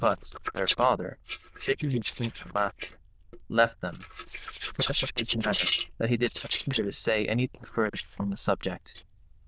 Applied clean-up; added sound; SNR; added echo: neural diffusion model UNIVERSE++.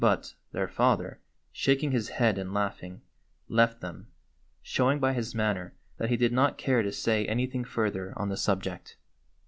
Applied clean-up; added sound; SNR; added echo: none; none; none; none.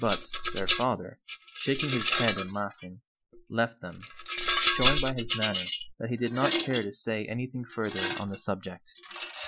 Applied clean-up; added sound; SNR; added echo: classical method Wiener filter.